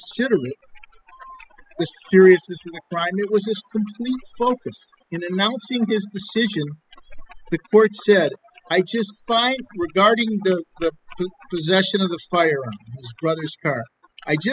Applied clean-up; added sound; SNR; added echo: classical method spectral subtraction.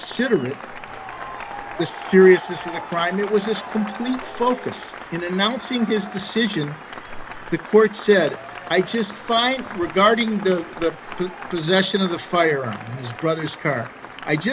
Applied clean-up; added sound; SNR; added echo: none; Applause / Cheering; 13 dB; none.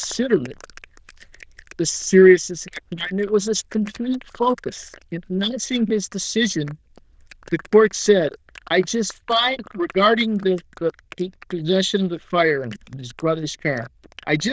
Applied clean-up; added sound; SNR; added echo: neural diffusion model UNIVERSE++.